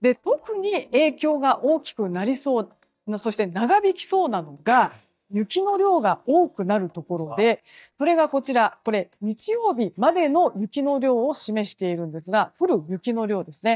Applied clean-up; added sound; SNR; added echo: neural mask model DeepFilterNet 3.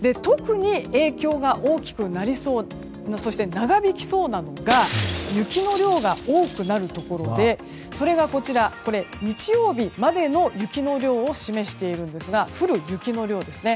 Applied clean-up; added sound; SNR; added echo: none; Shatter; 13 dB; none.